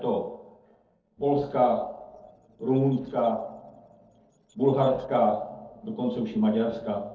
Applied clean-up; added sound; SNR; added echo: neural separator model SepFormer DNS4.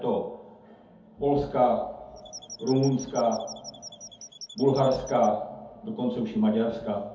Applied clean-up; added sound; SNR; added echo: none; Squeak / Chirp, tweet; 17 dB; reverberation time 0.6 s.